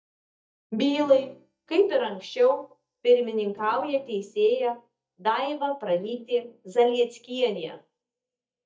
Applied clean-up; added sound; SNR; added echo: neural mask model DeepFilterNet 3.